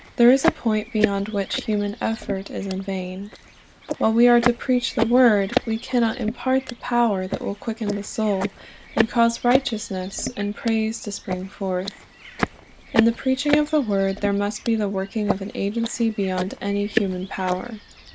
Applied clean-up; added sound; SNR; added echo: neural mask model Resemble Enhance denoiser.